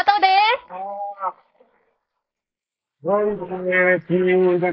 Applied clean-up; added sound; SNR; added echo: neural mask model Resemble Enhance denoiser.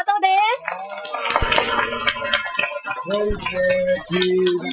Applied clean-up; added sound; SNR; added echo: classical method Wiener filter.